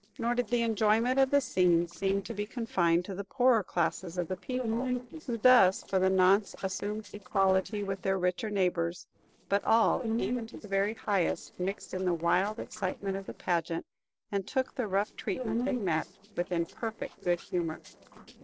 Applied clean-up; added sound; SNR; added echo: neural separator model SepFormer DNS4.